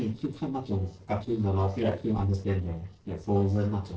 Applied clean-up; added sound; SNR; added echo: neural separator model SepFormer DNS4.